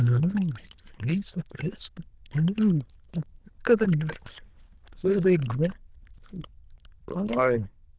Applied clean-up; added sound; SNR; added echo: neural diffusion model UNIVERSE++.